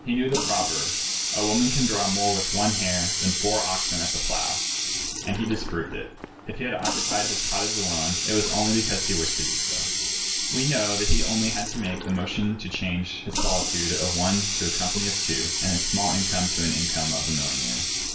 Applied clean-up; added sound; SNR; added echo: none; Water tap, faucet; 0 dB; reverberation time 0.4 s.